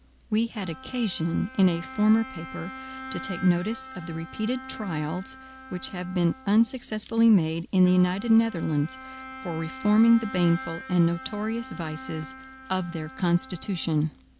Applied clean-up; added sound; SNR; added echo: none; Bowed string instrument; 16 dB; none.